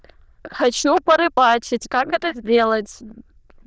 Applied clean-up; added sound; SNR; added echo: neural diffusion model UNIVERSE++.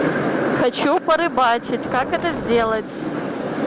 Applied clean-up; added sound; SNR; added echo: none; Boom; 13 dB; none.